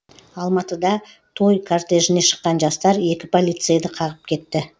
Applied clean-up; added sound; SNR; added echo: none; none; none; none.